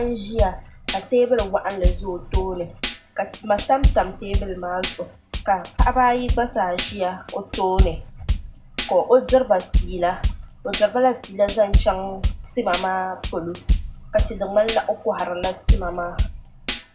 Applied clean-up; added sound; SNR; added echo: none; Tambourine / Drum / Drum kit; 2 dB; reverberation time 0.3 s.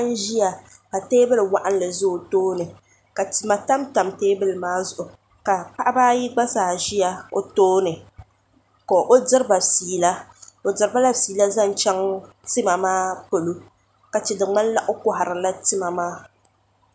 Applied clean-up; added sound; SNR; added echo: none; none; none; none.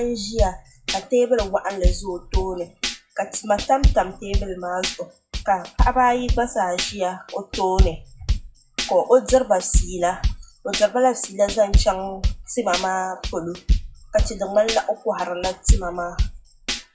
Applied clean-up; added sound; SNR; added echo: classical method WPE with log-MMSE.